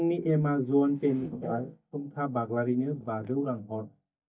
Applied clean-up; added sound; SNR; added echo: neural mask model DeepFilterNet 3.